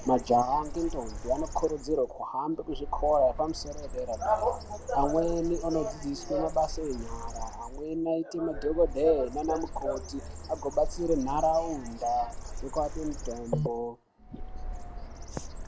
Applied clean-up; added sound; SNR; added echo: none; Bird; 8 dB; none.